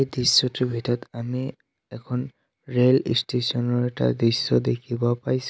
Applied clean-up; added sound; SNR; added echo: none; none; none; none.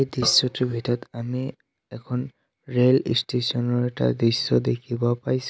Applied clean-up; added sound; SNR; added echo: none; Drum; 18 dB; none.